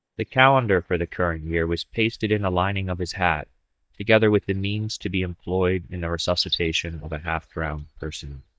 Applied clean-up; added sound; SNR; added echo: neural mask model DeepFilterNet 3.